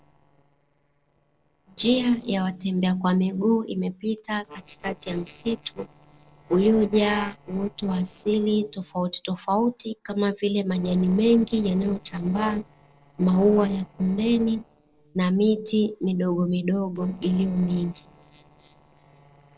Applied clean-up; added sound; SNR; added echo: neural separator model SepFormer DNS4.